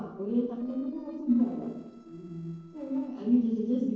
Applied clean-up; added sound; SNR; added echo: neural separator model SepFormer DNS4.